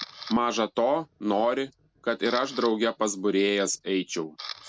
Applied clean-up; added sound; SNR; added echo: none; Camera; 18 dB; none.